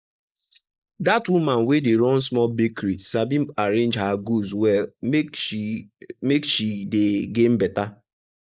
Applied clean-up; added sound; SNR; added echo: neural mask model Resemble Enhance denoiser.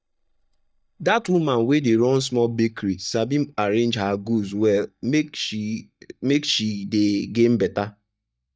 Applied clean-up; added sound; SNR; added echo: neural mask model DeepFilterNet 3.